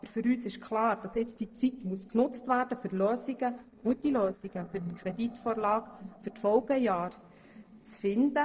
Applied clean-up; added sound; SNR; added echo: neural separator model SepFormer DNS4.